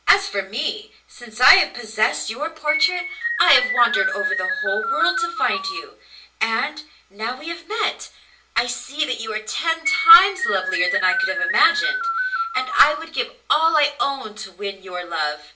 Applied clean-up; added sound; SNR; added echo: none; Keyboard (musical); 2 dB; reverberation time 0.2 s.